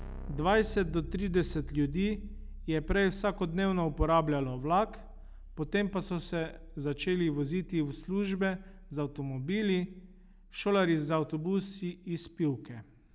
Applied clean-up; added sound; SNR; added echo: none; Keyboard (musical); 13 dB; none.